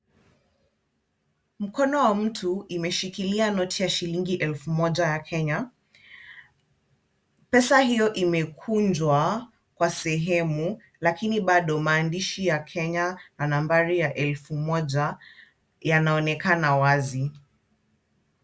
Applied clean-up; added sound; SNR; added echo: none; none; none; none.